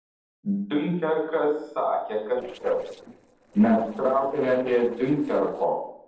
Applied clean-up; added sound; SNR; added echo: neural separator model SepFormer DNS4.